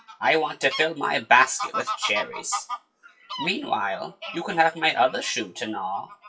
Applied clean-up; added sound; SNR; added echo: classical method WPE with log-MMSE.